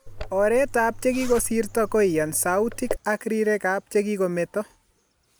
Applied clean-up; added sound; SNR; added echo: none; Zipper (clothing); 10 dB; none.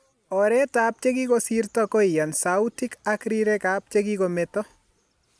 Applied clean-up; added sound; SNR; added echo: none; none; none; none.